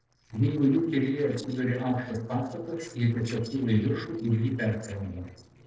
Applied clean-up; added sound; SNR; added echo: neural separator model SepFormer DNS4.